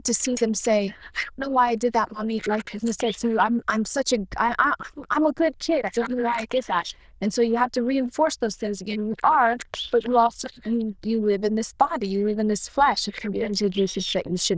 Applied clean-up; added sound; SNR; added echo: neural diffusion model UNIVERSE++.